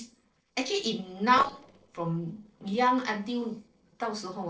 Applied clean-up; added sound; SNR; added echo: neural separator model SepFormer DNS4.